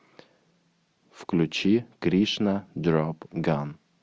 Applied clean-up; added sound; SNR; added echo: none; none; none; none.